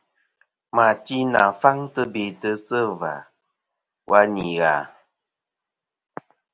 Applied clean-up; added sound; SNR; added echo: none; none; none; none.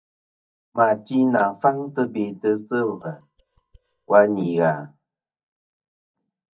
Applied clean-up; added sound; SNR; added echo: neural mask model DeepFilterNet 3.